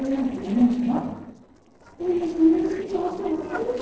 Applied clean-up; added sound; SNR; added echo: neural separator model SepFormer DNS4.